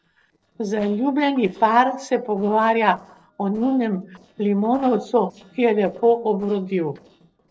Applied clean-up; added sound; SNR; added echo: neural separator model SepFormer DNS4.